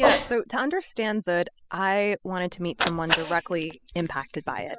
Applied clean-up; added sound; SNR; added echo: classical method spectral subtraction.